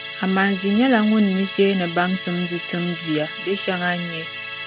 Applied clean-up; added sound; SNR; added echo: none; Musical instrument; 10 dB; none.